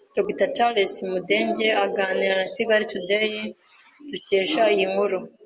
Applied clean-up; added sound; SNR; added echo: none; none; none; none.